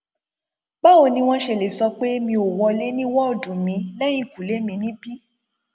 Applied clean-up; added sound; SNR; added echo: none; none; none; none.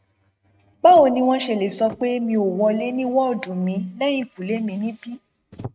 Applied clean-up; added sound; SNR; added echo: neural mask model RNNoise.